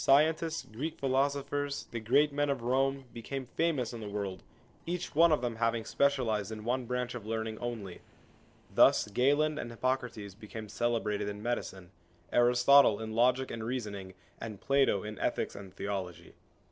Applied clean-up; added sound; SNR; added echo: neural separator model SepFormer DNS4.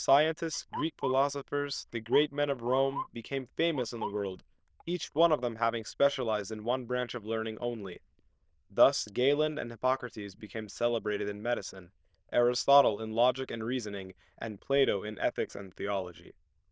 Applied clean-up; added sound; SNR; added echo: neural diffusion model UNIVERSE++.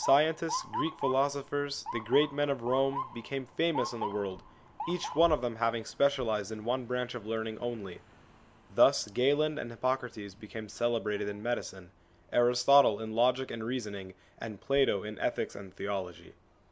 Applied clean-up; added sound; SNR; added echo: none; Motor vehicle (road) / Siren; 14 dB; none.